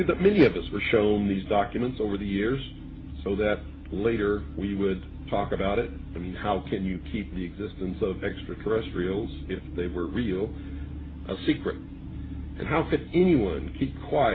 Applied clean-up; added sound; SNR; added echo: none; none; none; none.